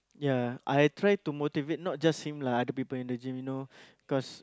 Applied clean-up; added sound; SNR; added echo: none; none; none; none.